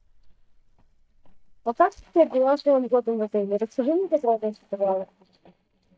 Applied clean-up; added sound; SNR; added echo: neural mask model DeepFilterNet 3.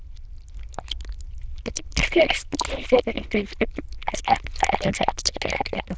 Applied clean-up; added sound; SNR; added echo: neural diffusion model UNIVERSE++.